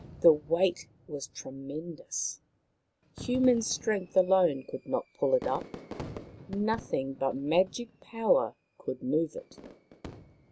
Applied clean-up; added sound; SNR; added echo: none; Fireworks; 18 dB; none.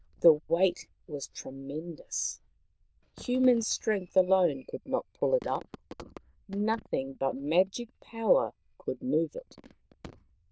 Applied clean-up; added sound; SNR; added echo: neural diffusion model UNIVERSE++.